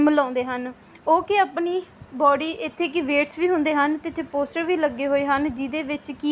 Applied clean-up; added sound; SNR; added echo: none; none; none; none.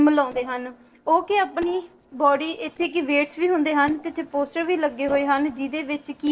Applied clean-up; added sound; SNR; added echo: neural separator model SepFormer DNS4.